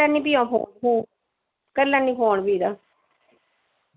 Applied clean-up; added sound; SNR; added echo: none; none; none; none.